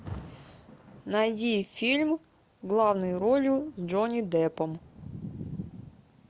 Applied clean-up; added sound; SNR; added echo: none; Rain; 20 dB; none.